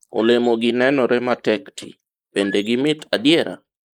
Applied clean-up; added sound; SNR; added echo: neural mask model Resemble Enhance denoiser.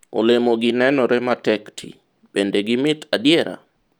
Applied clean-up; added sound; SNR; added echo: none; none; none; none.